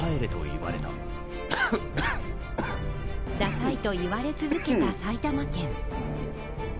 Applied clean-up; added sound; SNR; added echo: none; Cough; 4 dB; none.